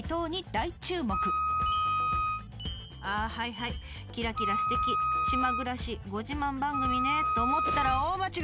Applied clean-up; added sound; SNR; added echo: none; Wind instrument, woodwind instrument; -3 dB; none.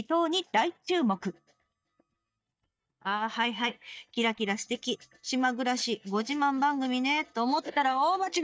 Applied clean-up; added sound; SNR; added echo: neural mask model DeepFilterNet 3.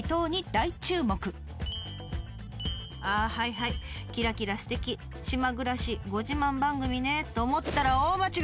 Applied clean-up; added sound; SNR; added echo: none; none; none; none.